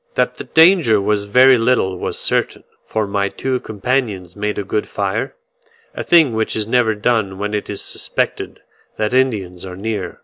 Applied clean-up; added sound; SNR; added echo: none; none; none; none.